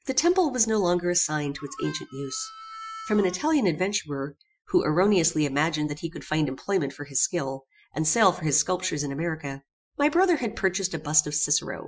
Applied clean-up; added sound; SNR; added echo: classical method Wiener filter.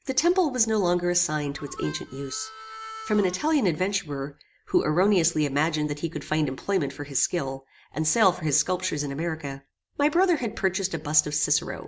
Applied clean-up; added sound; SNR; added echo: none; Harmonica; 15 dB; none.